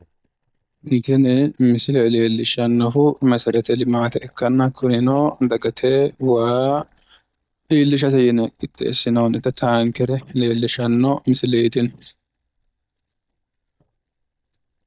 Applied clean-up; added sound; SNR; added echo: neural mask model DeepFilterNet 3.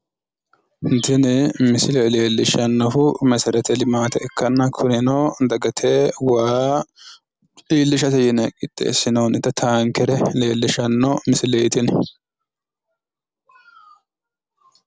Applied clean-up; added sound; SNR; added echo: none; none; none; none.